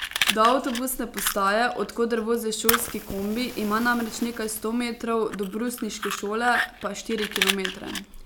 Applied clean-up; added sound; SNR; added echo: none; Fire; 6 dB; none.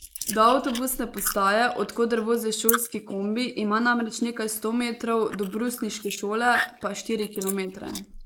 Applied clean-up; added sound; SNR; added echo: neural mask model Resemble Enhance denoiser.